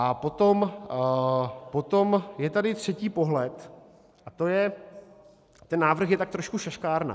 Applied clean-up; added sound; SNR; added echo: none; none; none; none.